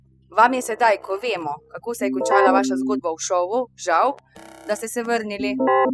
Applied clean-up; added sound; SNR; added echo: classical method spectral subtraction.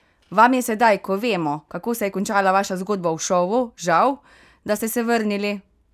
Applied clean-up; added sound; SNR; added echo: none; none; none; none.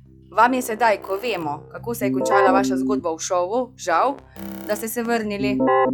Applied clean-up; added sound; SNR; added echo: classical method log-MMSE.